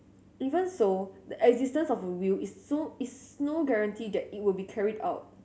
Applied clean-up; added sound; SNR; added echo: none; none; none; none.